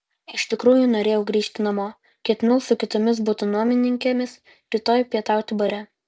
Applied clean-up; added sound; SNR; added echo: none; none; none; none.